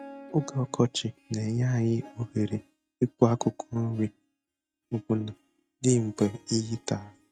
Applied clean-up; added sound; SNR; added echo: neural mask model RNNoise.